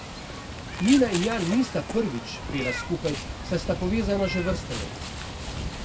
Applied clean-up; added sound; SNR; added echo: none; Meow; 6 dB; reverberation time 0.1 s.